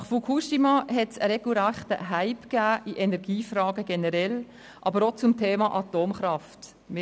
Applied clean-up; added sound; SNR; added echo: none; none; none; none.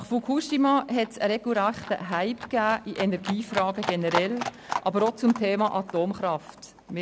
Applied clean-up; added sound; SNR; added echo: none; Livestock, farm animals, working animals; 11 dB; none.